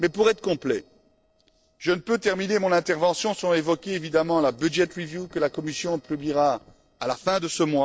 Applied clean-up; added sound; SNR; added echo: neural separator model SepFormer DNS4.